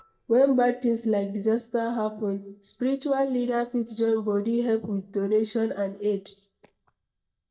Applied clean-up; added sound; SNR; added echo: neural mask model DeepFilterNet 3.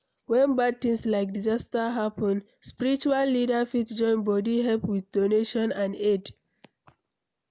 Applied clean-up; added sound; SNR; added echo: none; none; none; none.